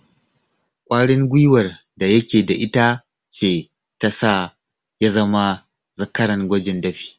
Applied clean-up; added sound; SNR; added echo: none; none; none; none.